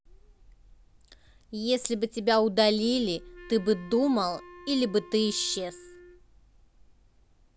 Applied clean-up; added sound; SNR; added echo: none; Wind instrument, woodwind instrument; 20 dB; none.